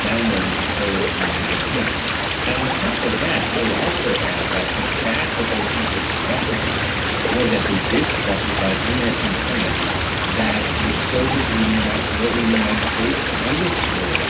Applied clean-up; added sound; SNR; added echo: none; Stream; -4 dB; reverberation time 0.2 s.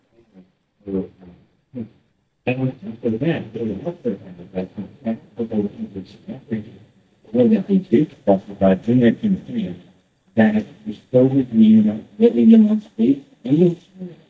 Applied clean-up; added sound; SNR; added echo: neural mask model DeepFilterNet 3.